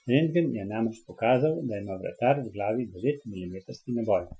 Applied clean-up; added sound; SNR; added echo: classical method Wiener filter.